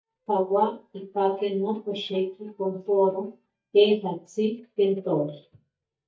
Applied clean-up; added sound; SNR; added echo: neural mask model DeepFilterNet 3.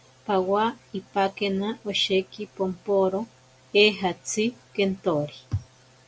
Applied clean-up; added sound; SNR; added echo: none; none; none; none.